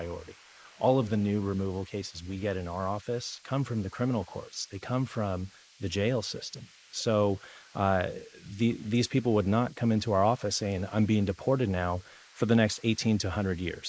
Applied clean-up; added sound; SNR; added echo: neural mask model Resemble Enhance denoiser.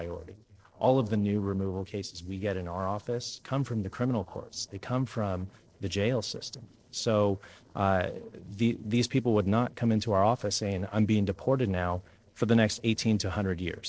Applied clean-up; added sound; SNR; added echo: neural separator model SepFormer DNS4.